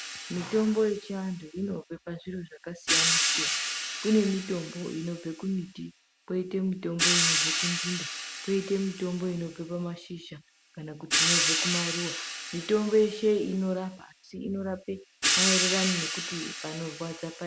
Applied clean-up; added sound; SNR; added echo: none; Hi-hat; 0 dB; none.